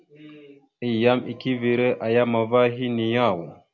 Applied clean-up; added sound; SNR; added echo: none; none; none; none.